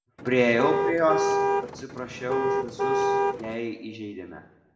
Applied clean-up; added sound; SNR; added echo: none; Car; -2 dB; reverberation time 0.8 s.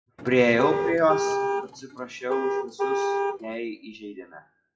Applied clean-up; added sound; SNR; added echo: classical method WPE with log-MMSE.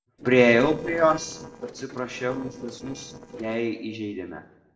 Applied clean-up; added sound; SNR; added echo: neural separator model SepFormer DNS4.